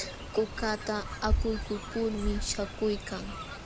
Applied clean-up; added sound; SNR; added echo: none; Fowl; 2 dB; none.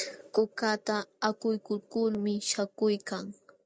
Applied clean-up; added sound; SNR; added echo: none; none; none; none.